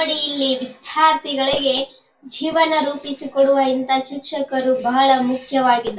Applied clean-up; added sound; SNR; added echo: none; none; none; reverberation time 0.2 s.